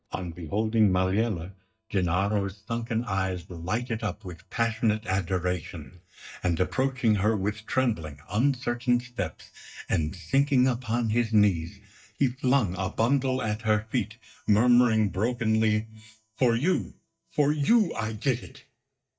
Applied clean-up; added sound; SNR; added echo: neural mask model DeepFilterNet 3.